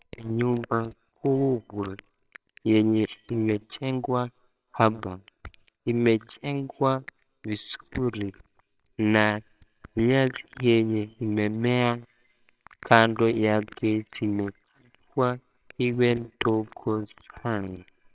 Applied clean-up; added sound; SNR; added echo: neural separator model SepFormer WHAMR!.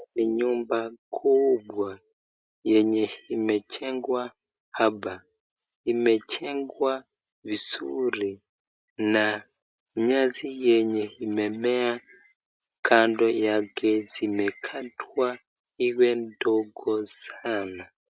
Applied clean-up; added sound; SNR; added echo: none; none; none; none.